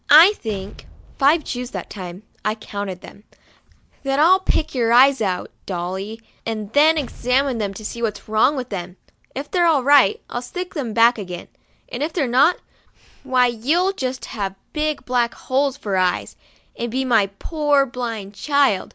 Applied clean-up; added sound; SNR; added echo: none; Meow + Explosion; 19 dB; none.